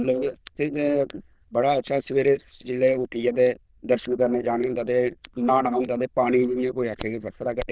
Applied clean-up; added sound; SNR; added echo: neural diffusion model UNIVERSE++.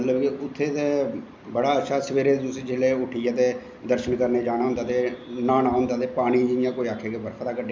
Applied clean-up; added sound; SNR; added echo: none; none; none; none.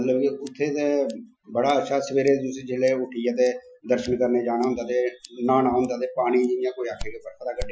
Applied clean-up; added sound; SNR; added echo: classical method Wiener filter.